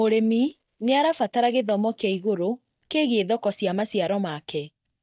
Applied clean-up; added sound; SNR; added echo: neural mask model DeepFilterNet 3.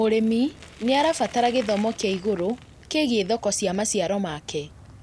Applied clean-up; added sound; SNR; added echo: none; Bicycle; 20 dB; none.